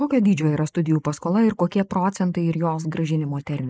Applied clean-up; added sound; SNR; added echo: neural mask model Resemble Enhance denoiser.